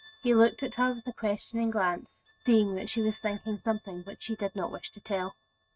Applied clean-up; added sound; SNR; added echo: neural mask model RNNoise.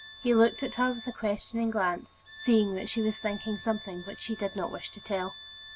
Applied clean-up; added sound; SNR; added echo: none; Wind instrument, woodwind instrument; 17 dB; none.